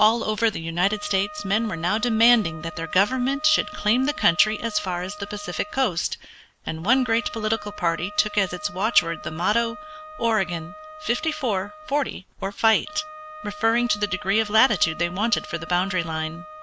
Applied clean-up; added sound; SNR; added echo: none; Wind instrument, woodwind instrument; 15 dB; none.